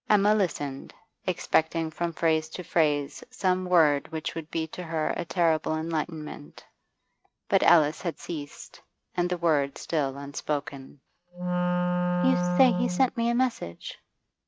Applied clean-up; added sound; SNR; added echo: neural mask model RNNoise.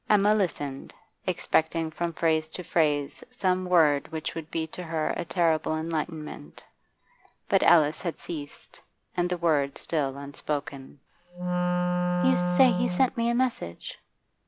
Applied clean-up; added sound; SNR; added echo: none; Wind instrument, woodwind instrument; 0 dB; none.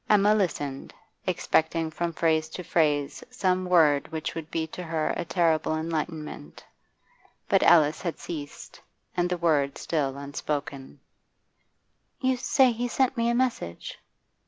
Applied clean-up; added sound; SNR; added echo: none; none; none; none.